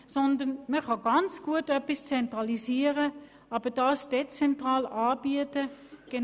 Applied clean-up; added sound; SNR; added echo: none; none; none; none.